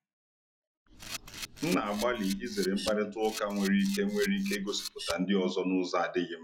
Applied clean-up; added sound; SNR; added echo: classical method log-MMSE.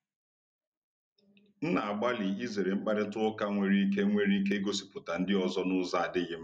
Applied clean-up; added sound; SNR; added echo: none; none; none; none.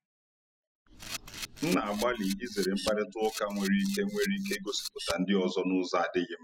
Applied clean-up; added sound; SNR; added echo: classical method spectral subtraction.